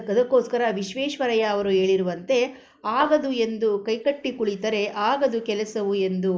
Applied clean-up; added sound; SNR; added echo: neural mask model Resemble Enhance denoiser.